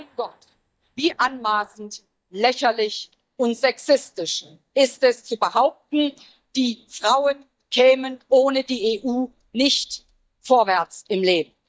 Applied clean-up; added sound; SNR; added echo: neural mask model DeepFilterNet 3.